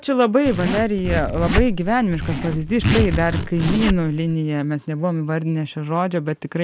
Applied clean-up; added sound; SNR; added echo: none; Zipper (clothing); 3 dB; none.